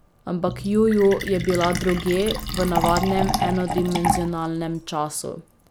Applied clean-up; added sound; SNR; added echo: none; Fill (with liquid); 6 dB; none.